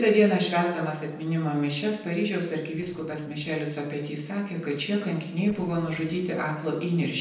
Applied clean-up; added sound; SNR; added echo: neural separator model SepFormer DNS4.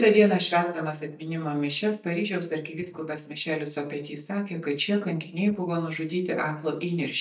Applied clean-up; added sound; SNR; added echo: neural mask model DeepFilterNet 3.